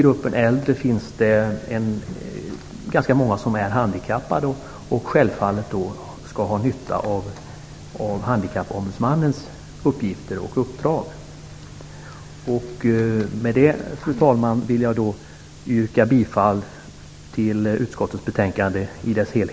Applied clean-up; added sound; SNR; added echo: none; none; none; none.